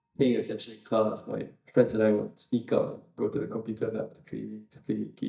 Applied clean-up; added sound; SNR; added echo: neural mask model DeepFilterNet 3.